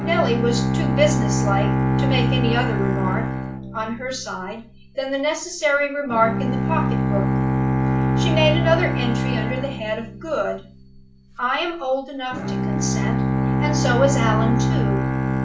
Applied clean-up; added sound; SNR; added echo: none; Bowed string instrument; -3 dB; reverberation time 0.3 s.